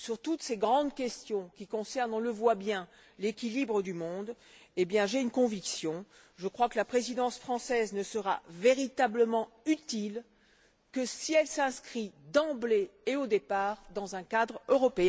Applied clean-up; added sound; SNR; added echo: none; none; none; none.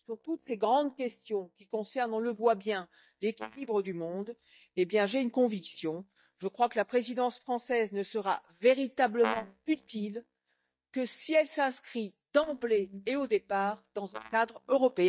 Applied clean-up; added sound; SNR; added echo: neural mask model DeepFilterNet 3.